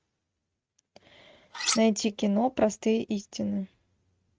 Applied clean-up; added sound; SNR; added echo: neural mask model RNNoise.